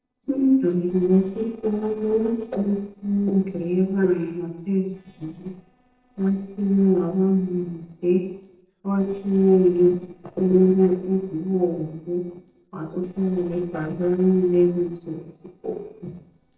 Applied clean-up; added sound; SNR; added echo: neural separator model SepFormer DNS4.